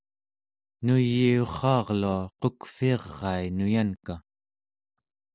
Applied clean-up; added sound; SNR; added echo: none; none; none; none.